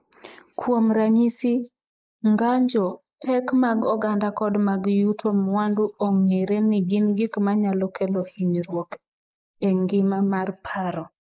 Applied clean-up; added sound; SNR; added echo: neural mask model Resemble Enhance denoiser.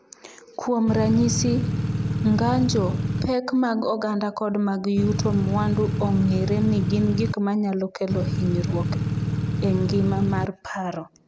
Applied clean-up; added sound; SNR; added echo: none; Engine / Truck / Car; 0 dB; none.